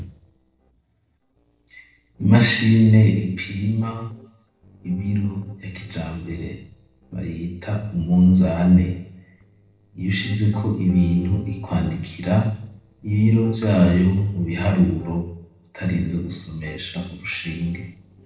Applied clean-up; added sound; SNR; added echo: neural separator model SepFormer DNS4.